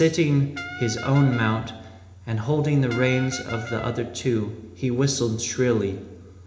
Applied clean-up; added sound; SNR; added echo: none; Brass instrument; 13 dB; reverberation time 0.8 s.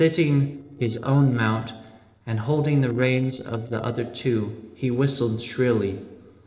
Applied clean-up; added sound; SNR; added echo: neural separator model SepFormer DNS4.